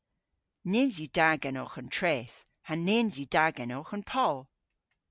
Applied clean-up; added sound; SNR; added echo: none; none; none; none.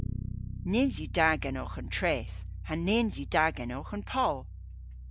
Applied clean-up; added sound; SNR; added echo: none; Bass guitar; 7 dB; none.